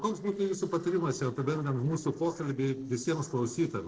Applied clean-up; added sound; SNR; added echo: neural separator model SepFormer DNS4.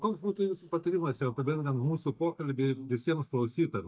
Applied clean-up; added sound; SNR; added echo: neural mask model DeepFilterNet 3.